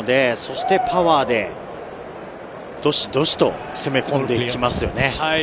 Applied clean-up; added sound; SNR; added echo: none; none; none; none.